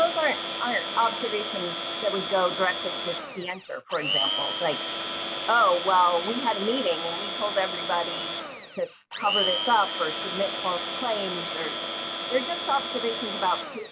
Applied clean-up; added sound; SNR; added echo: none; Domestic sounds, home sounds; 2 dB; none.